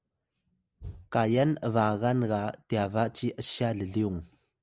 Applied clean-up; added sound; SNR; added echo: none; none; none; none.